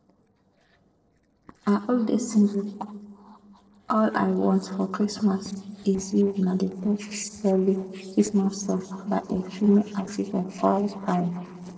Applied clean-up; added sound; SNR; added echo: neural separator model SepFormer DNS4.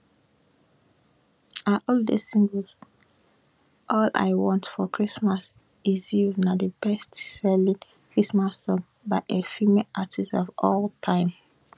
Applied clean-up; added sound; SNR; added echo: none; none; none; none.